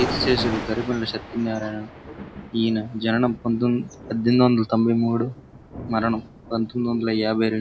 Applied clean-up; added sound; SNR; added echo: none; Thunder; 12 dB; none.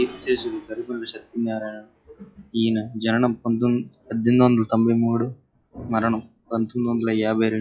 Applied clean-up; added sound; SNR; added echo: classical method log-MMSE.